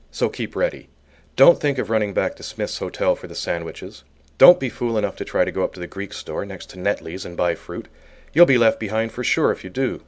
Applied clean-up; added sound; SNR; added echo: none; none; none; none.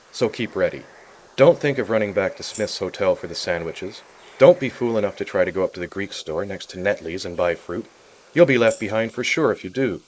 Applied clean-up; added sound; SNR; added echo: neural mask model Resemble Enhance denoiser.